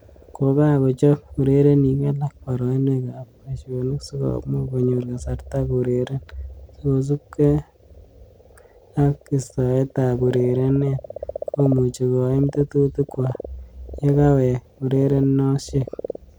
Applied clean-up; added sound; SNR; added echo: none; Frog; 19 dB; none.